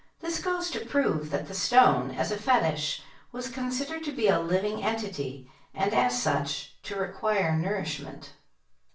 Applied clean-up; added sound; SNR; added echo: none; none; none; reverberation time 0.3 s.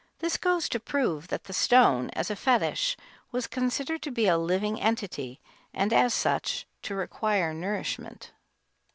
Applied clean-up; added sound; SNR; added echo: none; none; none; none.